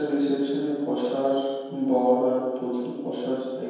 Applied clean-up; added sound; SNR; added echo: none; none; none; reverberation time 1.2 s.